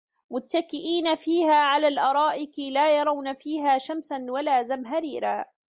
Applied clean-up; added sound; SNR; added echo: none; none; none; none.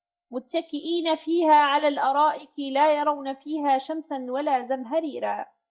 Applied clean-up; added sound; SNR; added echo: neural mask model DeepFilterNet 3.